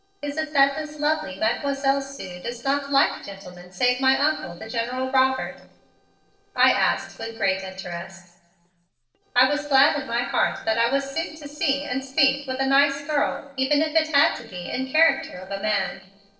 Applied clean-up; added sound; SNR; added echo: neural separator model SepFormer DNS4.